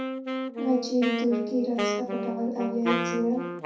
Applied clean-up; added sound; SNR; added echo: none; Wind instrument, woodwind instrument; 3 dB; reverberation time 0.6 s.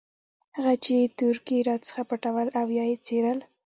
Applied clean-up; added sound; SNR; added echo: none; none; none; none.